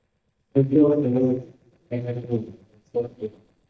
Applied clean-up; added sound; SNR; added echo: neural mask model DeepFilterNet 3.